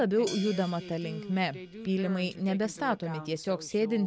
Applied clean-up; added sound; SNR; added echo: none; Hi-hat; 19 dB; none.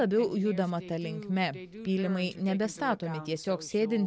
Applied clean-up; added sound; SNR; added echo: none; none; none; none.